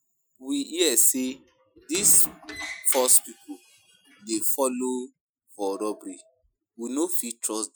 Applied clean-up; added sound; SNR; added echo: classical method Wiener filter.